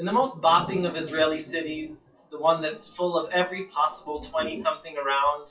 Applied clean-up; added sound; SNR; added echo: classical method WPE with log-MMSE.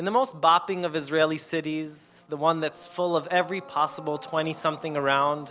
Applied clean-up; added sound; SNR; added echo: none; none; none; none.